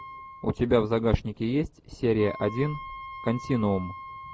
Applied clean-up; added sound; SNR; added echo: none; Wind instrument, woodwind instrument; 15 dB; none.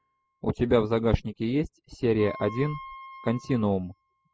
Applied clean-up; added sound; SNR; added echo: classical method spectral subtraction.